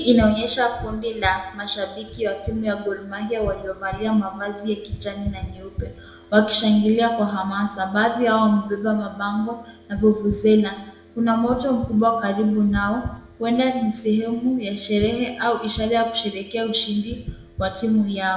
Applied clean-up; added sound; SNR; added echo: none; none; none; reverberation time 0.8 s.